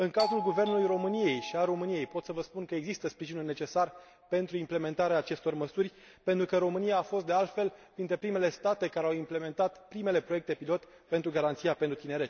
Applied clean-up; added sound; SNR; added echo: none; Doorbell; 7 dB; none.